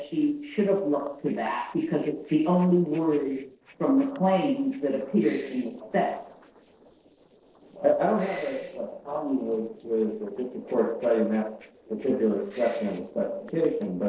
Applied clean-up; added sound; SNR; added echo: neural separator model SepFormer DNS4.